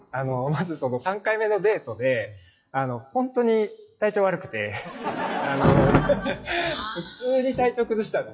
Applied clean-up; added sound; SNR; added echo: classical method log-MMSE.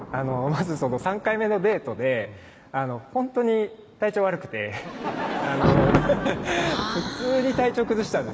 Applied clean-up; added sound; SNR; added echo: none; Thunder; 6 dB; none.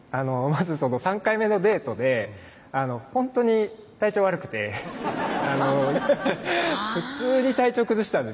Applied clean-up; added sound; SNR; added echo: none; none; none; none.